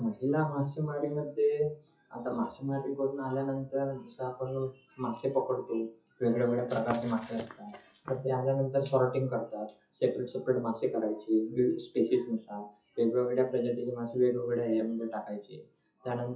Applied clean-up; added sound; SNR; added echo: classical method WPE with log-MMSE.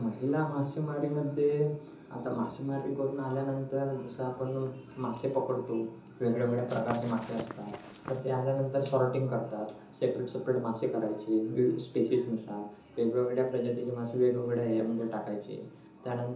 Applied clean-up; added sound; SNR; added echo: none; Walk, footsteps / Run; 12 dB; reverberation time 0.6 s.